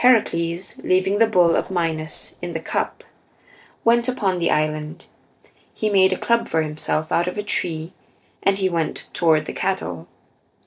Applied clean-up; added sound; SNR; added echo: neural separator model SepFormer DNS4.